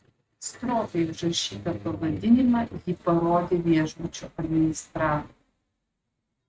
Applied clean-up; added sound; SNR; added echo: neural mask model RNNoise.